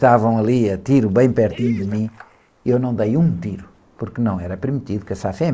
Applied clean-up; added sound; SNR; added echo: neural mask model Resemble Enhance denoiser.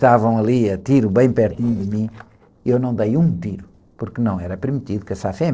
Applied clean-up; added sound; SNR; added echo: neural separator model SepFormer DNS4.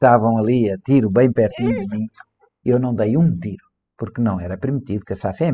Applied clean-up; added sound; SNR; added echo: classical method spectral subtraction.